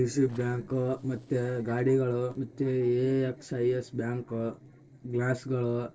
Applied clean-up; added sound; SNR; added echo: neural separator model SepFormer DNS4.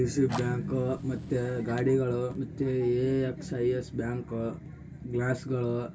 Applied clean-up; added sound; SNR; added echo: none; Fire; 20 dB; reverberation time 0.1 s.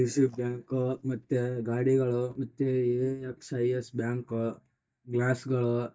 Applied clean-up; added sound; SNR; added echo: neural mask model DeepFilterNet 3.